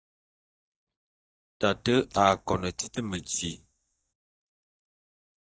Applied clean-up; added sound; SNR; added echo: neural mask model DeepFilterNet 3.